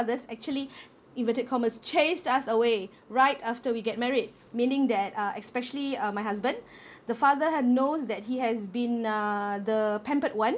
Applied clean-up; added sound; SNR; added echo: none; none; none; none.